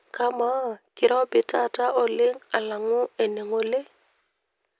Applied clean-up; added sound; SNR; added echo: none; none; none; none.